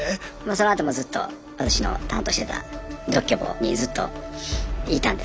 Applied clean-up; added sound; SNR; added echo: none; none; none; none.